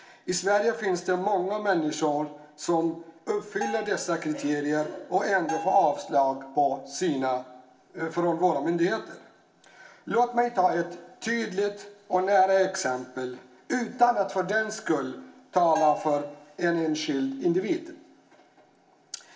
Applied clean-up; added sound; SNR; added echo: none; Bell; 13 dB; reverberation time 0.2 s.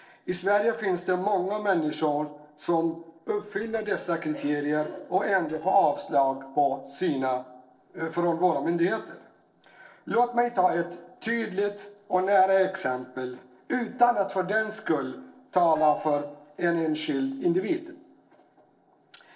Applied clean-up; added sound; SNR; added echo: neural separator model SepFormer DNS4.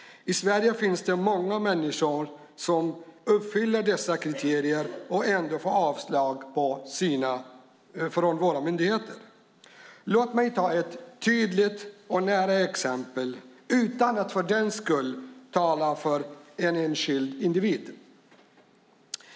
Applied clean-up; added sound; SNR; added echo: none; none; none; none.